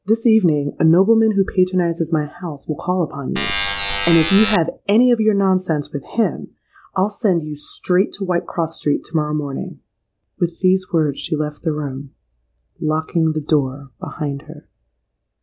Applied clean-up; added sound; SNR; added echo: none; Alarm; 1 dB; none.